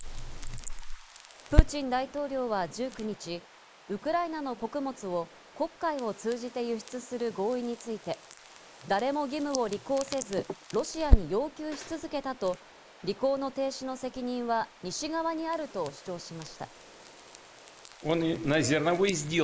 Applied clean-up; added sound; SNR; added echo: neural mask model Resemble Enhance denoiser.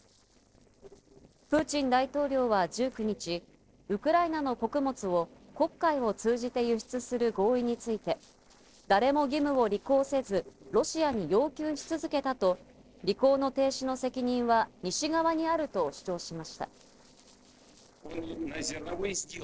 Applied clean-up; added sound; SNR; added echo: neural separator model SepFormer DNS4.